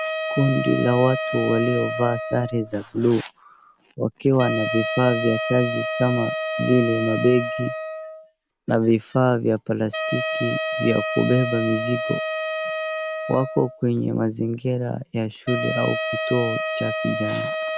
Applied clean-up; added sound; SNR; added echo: none; Wind instrument, woodwind instrument; 5 dB; none.